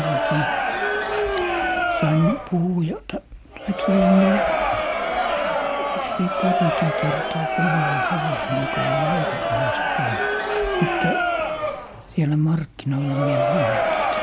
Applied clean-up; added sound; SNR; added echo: none; Crowd; -2 dB; none.